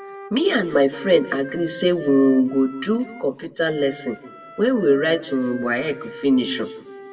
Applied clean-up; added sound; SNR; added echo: none; Wind instrument, woodwind instrument; 17 dB; reverberation time 1.1 s.